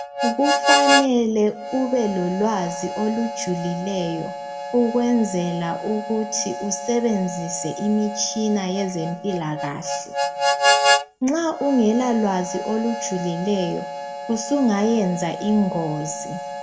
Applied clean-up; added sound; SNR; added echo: none; Harmonica; 3 dB; reverberation time 1.1 s.